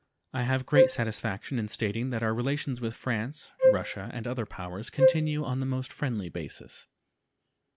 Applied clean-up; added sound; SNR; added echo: none; Wind instrument, woodwind instrument; -5 dB; none.